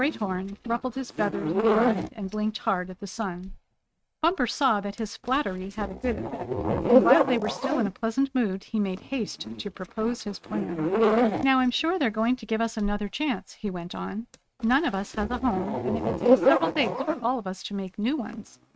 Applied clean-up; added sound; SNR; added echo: neural mask model RNNoise.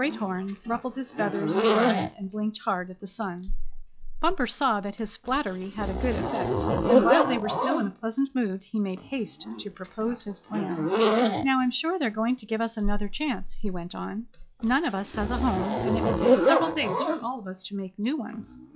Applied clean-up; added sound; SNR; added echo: classical method log-MMSE.